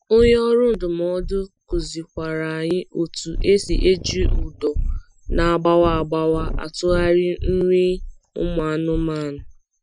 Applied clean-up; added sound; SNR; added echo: classical method Wiener filter.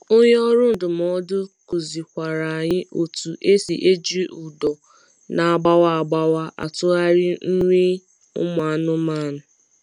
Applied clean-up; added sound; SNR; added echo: none; none; none; none.